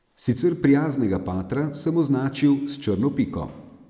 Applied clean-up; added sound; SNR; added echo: none; none; none; none.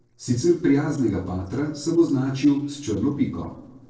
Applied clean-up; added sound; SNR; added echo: neural separator model SepFormer DNS4.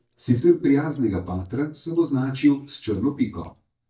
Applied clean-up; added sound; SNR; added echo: neural mask model DeepFilterNet 3.